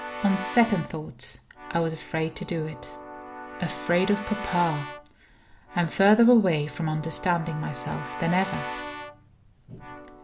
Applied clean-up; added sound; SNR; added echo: none; Keyboard (musical) / Brass instrument; 12 dB; none.